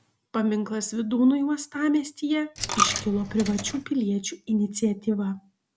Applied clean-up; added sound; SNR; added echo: none; Coin (dropping); 7 dB; none.